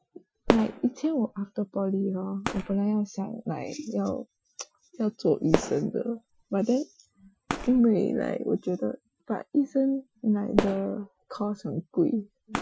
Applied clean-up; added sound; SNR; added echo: classical method Wiener filter.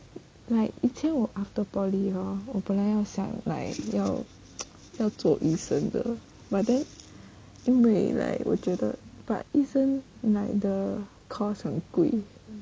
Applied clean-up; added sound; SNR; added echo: none; none; none; none.